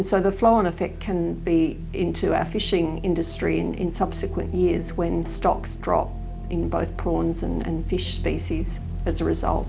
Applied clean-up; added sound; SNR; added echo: none; none; none; none.